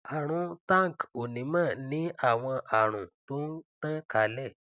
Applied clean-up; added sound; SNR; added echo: none; none; none; none.